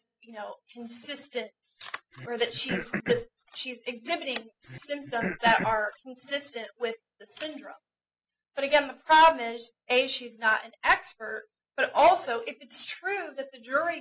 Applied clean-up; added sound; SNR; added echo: classical method spectral subtraction.